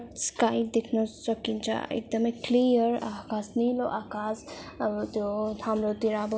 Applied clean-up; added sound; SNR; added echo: none; none; none; none.